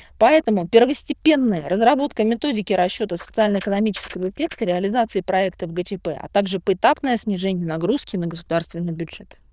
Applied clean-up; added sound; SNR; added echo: neural diffusion model UNIVERSE++.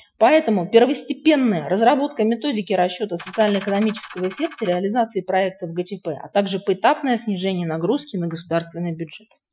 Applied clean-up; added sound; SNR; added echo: classical method Wiener filter.